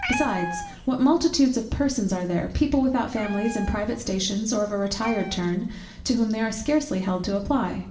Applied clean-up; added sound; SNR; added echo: none; Meow; 14 dB; reverberation time 0.7 s.